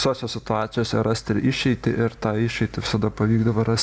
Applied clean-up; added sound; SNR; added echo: none; none; none; none.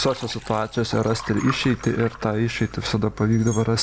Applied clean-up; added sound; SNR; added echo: none; Liquid + Glass; 16 dB; none.